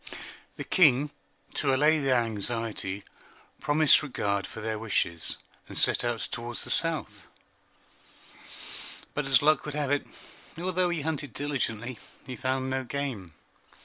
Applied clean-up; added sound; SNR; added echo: none; none; none; none.